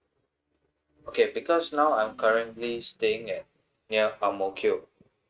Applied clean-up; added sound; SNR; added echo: neural mask model RNNoise.